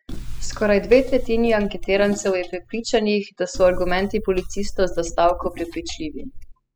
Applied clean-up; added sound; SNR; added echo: classical method spectral subtraction.